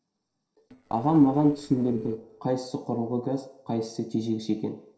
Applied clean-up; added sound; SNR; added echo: neural separator model SepFormer DNS4.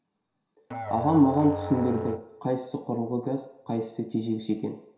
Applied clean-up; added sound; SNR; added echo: none; Musical instrument; 8 dB; reverberation time 0.7 s.